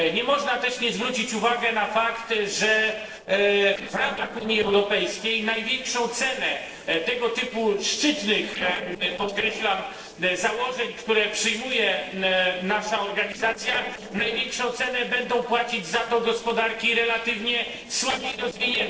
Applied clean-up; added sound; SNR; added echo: neural separator model SepFormer DNS4.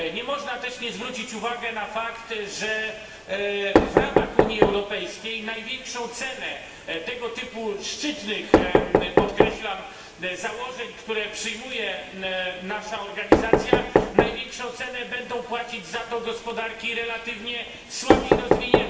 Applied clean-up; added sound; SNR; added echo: none; Knock; -4 dB; reverberation time 1.4 s.